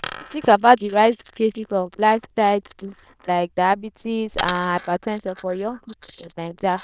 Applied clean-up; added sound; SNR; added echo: neural diffusion model UNIVERSE++.